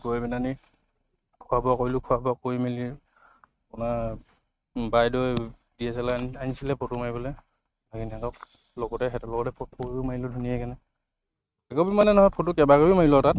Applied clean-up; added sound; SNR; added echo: neural mask model RNNoise.